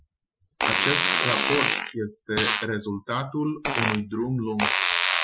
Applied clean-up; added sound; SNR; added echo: classical method Wiener filter.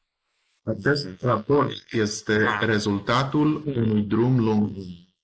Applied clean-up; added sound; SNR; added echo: neural mask model Resemble Enhance denoiser.